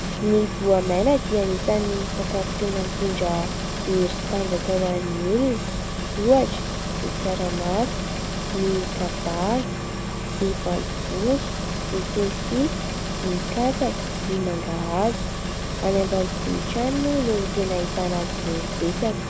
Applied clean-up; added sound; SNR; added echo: none; Engine; 2 dB; none.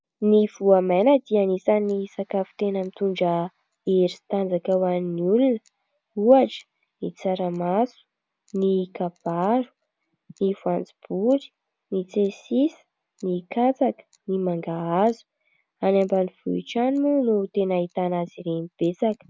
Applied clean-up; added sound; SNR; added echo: none; none; none; none.